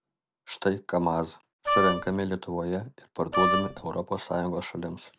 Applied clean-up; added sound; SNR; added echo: none; Wind instrument, woodwind instrument; -3 dB; none.